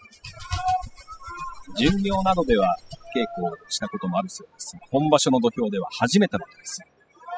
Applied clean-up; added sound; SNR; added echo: classical method spectral subtraction.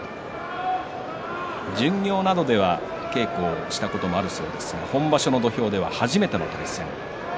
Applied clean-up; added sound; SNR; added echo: none; none; none; none.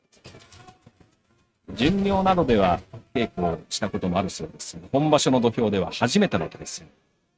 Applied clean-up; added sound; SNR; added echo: neural mask model RNNoise.